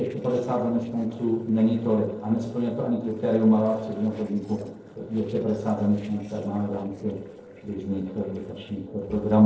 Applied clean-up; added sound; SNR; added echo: neural separator model SepFormer DNS4.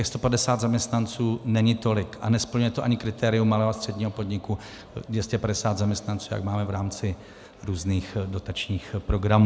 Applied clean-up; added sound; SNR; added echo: none; none; none; none.